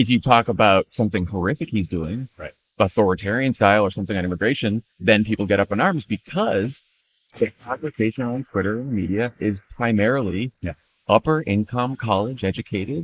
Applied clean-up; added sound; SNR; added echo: neural mask model Resemble Enhance denoiser.